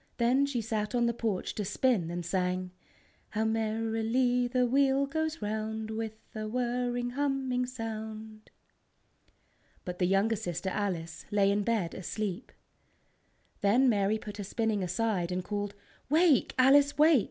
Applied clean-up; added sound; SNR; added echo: none; none; none; none.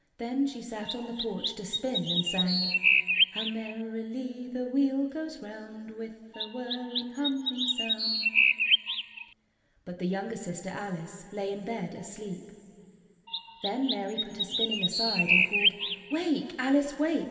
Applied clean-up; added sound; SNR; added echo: none; Chirp, tweet; -4 dB; reverberation time 2.3 s.